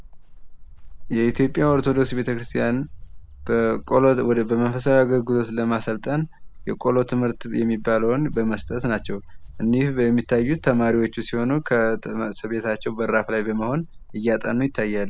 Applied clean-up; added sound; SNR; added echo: none; Walk, footsteps; 13 dB; none.